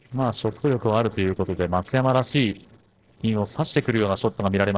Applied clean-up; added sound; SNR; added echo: neural separator model SepFormer DNS4.